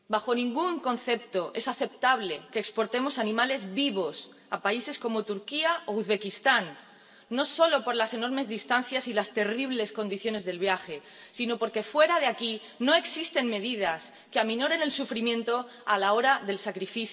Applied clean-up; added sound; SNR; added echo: none; none; none; reverberation time 1.4 s.